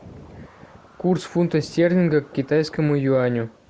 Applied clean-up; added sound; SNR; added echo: none; none; none; none.